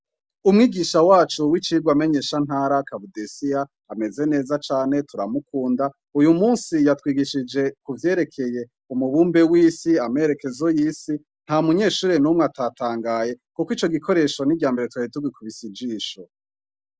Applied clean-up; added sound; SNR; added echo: none; none; none; none.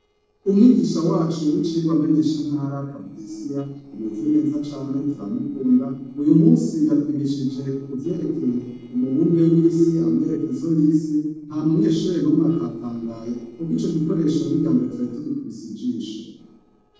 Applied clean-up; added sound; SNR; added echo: neural separator model SepFormer DNS4.